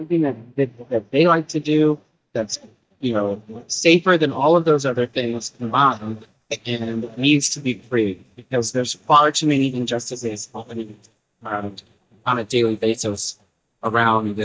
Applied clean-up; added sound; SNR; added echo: neural mask model DeepFilterNet 3.